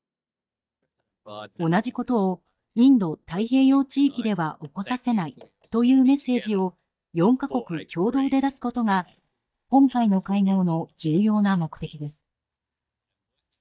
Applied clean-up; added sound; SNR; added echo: neural mask model DeepFilterNet 3.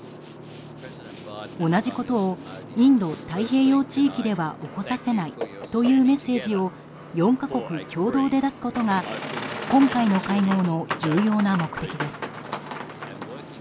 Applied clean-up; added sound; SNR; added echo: none; Boat, Water vehicle; 12 dB; none.